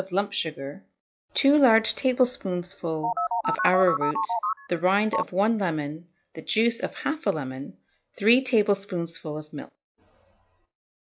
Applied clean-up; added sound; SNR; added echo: classical method log-MMSE.